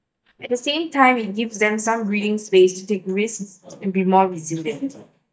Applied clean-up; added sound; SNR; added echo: neural mask model DeepFilterNet 3.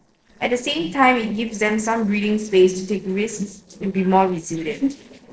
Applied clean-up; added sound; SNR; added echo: neural separator model SepFormer DNS4.